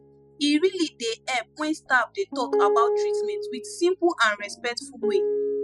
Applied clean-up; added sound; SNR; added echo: classical method spectral subtraction.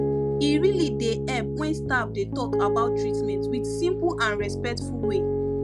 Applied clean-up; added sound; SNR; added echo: none; Piano; -1 dB; none.